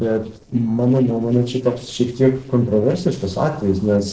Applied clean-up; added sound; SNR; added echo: neural separator model SepFormer DNS4.